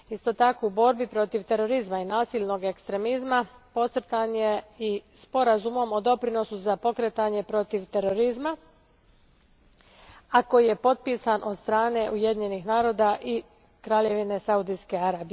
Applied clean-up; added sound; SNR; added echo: none; none; none; none.